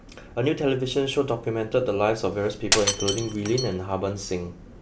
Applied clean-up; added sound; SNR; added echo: none; Shatter; 5 dB; none.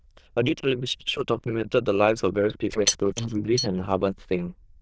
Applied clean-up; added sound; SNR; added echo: neural diffusion model UNIVERSE++.